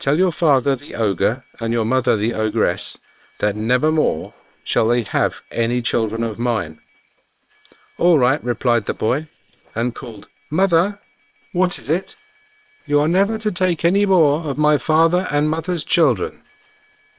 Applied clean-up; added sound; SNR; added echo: neural separator model SepFormer WHAM!.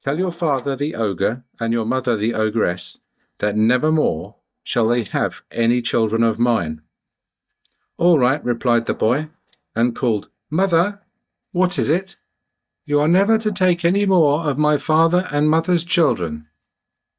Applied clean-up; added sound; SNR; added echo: neural mask model DeepFilterNet 3.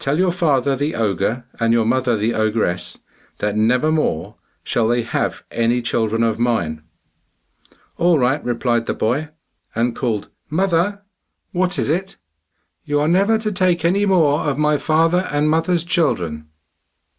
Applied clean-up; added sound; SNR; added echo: none; none; none; none.